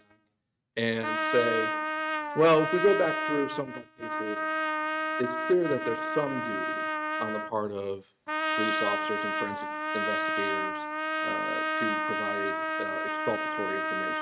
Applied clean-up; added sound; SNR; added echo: neural mask model RNNoise.